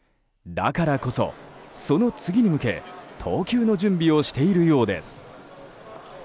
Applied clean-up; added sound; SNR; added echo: none; none; none; none.